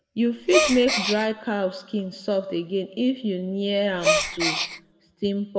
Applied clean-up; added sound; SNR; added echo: none; Gasp; 0 dB; reverberation time 0.9 s.